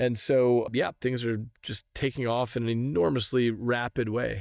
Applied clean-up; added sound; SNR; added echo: neural mask model DeepFilterNet 3.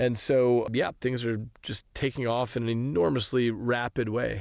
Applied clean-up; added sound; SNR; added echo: none; none; none; none.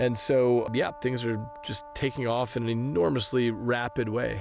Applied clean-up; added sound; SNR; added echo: none; Brass instrument; 18 dB; none.